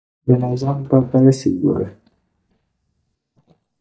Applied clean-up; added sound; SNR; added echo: neural mask model DeepFilterNet 3.